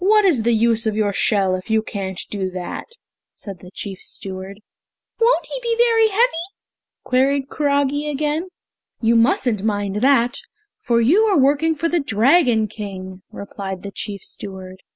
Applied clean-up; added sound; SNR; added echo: none; none; none; none.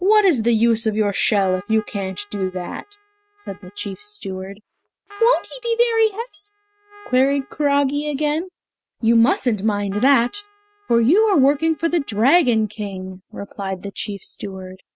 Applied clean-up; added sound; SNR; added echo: neural mask model RNNoise.